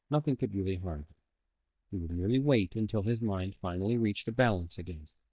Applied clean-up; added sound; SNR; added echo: neural mask model DeepFilterNet 3.